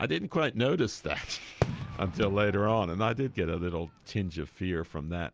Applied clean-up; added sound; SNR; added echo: none; Fireworks; 9 dB; none.